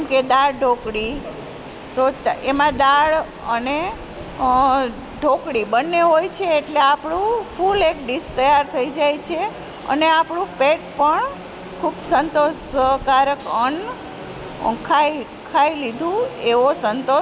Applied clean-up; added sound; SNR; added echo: none; none; none; none.